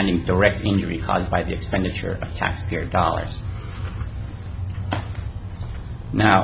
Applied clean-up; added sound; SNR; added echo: none; none; none; none.